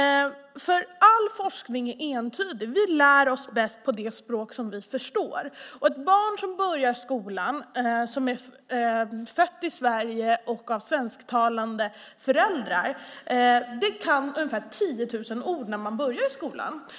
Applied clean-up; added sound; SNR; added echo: none; none; none; none.